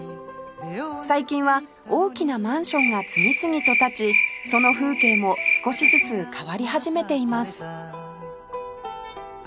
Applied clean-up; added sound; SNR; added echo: none; Cricket; -3 dB; none.